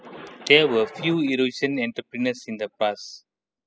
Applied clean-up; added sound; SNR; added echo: classical method spectral subtraction.